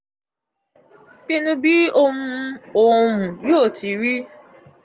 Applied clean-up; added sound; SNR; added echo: none; none; none; none.